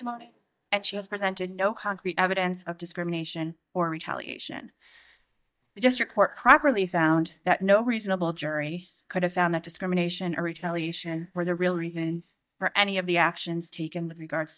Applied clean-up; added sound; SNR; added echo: neural mask model DeepFilterNet 3.